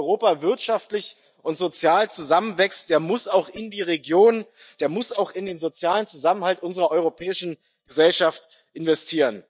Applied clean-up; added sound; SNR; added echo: neural mask model DeepFilterNet 3.